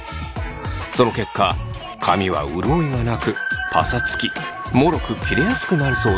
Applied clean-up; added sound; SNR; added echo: none; Scratching (performance technique); 16 dB; none.